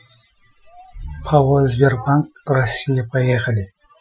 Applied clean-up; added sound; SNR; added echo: classical method Wiener filter.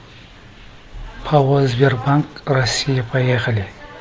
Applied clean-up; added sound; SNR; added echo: none; none; none; none.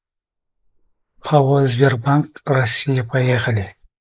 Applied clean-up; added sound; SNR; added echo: neural mask model Resemble Enhance denoiser.